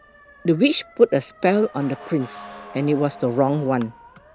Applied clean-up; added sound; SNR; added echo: none; Motor vehicle (road) / Siren; 20 dB; none.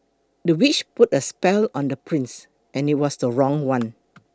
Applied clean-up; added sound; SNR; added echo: none; none; none; none.